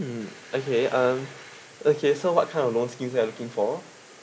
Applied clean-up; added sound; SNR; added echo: none; none; none; none.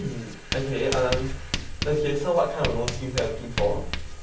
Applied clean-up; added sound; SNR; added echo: none; Writing; 4 dB; reverberation time 0.3 s.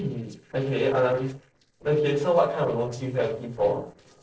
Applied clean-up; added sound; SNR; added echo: neural separator model SepFormer DNS4.